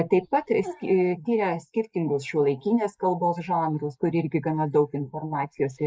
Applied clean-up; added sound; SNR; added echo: neural mask model Resemble Enhance denoiser.